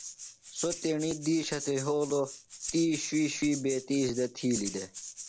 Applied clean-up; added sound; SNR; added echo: none; Rattle (instrument); 11 dB; none.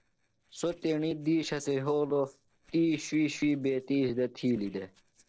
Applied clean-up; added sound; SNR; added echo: neural separator model SepFormer DNS4.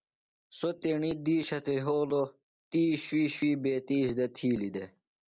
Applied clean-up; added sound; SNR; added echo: none; none; none; none.